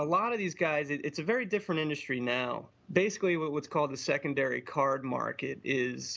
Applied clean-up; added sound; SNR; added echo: none; none; none; none.